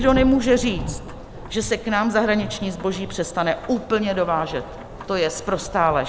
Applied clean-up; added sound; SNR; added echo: none; Rain / Thunderstorm; 11 dB; none.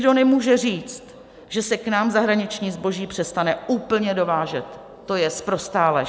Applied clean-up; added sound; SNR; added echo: none; none; none; none.